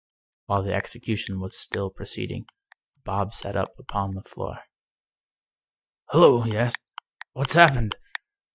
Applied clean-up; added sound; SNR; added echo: neural mask model DeepFilterNet 3.